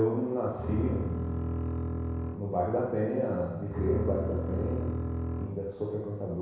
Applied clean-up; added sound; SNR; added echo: none; Bowed string instrument; 2 dB; reverberation time 1.1 s.